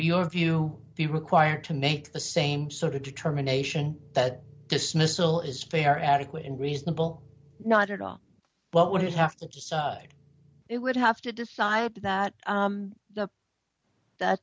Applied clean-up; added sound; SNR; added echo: none; none; none; none.